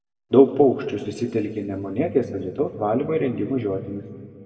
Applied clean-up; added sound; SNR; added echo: none; none; none; reverberation time 1.7 s.